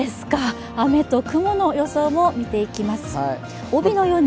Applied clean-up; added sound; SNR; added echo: none; none; none; none.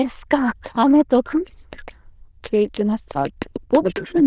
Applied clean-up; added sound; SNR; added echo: neural diffusion model UNIVERSE++.